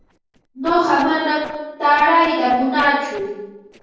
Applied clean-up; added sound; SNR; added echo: neural separator model SepFormer DNS4.